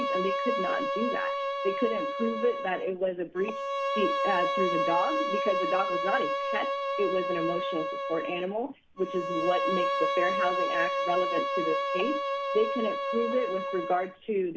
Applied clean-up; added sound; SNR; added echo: none; Bowed string instrument; -1 dB; none.